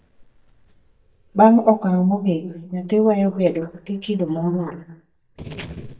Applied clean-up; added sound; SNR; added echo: neural mask model DeepFilterNet 3.